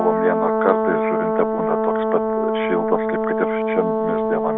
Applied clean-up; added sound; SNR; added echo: none; Brass instrument; -4 dB; none.